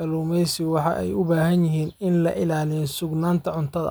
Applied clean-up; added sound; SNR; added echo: none; none; none; none.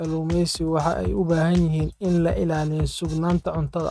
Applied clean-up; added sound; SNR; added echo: neural mask model RNNoise.